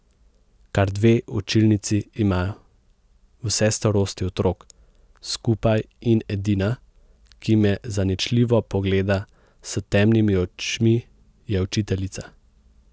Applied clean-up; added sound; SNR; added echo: none; none; none; none.